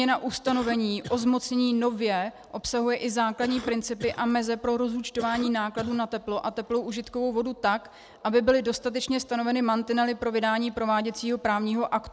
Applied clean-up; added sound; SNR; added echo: none; Cough; 14 dB; none.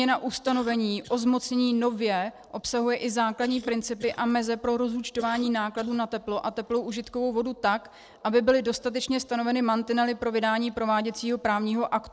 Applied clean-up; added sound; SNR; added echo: neural separator model SepFormer DNS4.